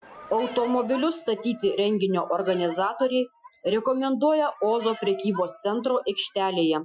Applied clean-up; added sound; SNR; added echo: classical method Wiener filter.